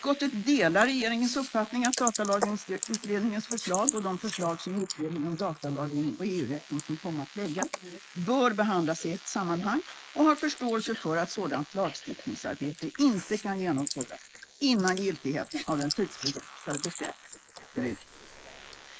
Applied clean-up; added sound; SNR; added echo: neural mask model Resemble Enhance denoiser.